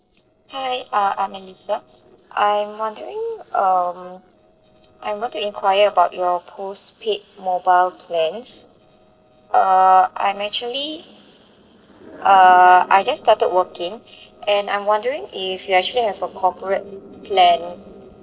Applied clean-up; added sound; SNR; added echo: neural separator model SepFormer DNS4.